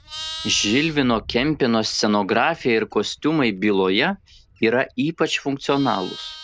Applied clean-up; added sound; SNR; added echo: none; Livestock, farm animals, working animals; 18 dB; none.